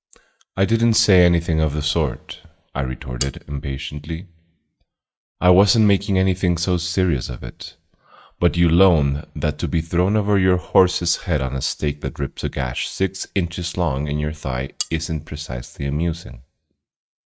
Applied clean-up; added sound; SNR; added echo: neural mask model RNNoise.